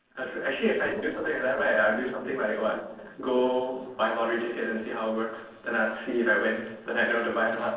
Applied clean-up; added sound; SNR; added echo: neural separator model SepFormer DNS4.